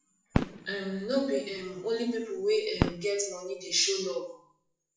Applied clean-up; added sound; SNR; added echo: classical method WPE with log-MMSE.